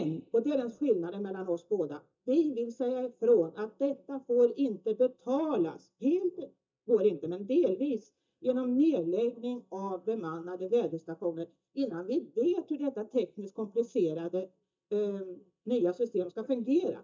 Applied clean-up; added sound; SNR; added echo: neural mask model DeepFilterNet 3.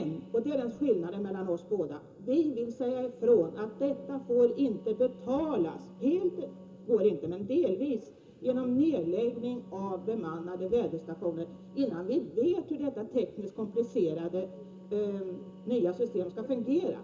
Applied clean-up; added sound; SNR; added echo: none; Wind instrument, woodwind instrument; 20 dB; reverberation time 0.2 s.